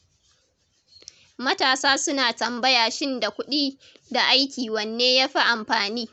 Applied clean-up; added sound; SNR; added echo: none; none; none; none.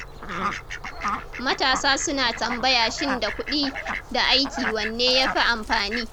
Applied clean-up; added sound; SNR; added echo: none; Fowl; 6 dB; none.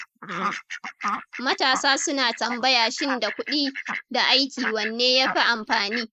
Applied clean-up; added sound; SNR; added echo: neural mask model Resemble Enhance denoiser.